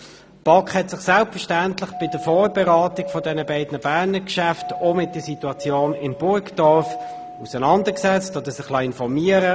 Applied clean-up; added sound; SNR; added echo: none; Doorbell; 12 dB; none.